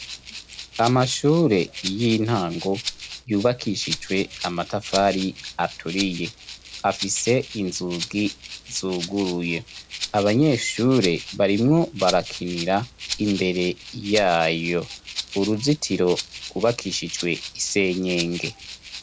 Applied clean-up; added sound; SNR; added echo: none; Rattle (instrument); 12 dB; none.